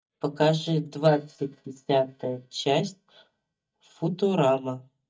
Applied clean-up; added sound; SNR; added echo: neural mask model DeepFilterNet 3.